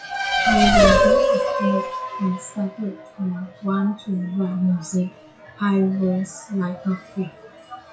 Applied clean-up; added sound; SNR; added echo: classical method WPE with log-MMSE.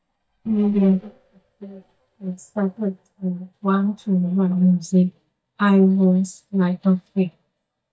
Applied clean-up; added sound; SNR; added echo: neural mask model DeepFilterNet 3.